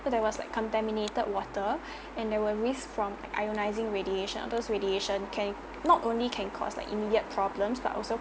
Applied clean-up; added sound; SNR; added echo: none; none; none; none.